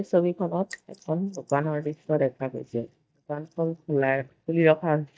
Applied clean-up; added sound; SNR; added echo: neural mask model DeepFilterNet 3.